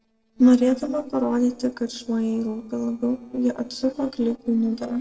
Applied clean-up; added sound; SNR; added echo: neural separator model SepFormer DNS4.